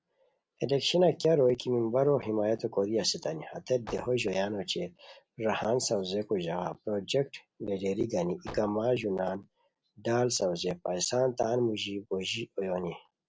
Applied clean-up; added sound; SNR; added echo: neural separator model SepFormer DNS4.